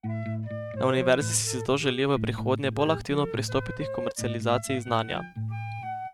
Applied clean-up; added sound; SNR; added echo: neural mask model RNNoise.